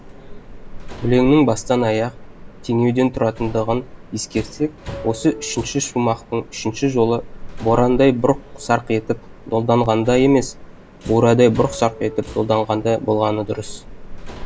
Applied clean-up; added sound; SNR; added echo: none; Subway, metro, underground; 14 dB; none.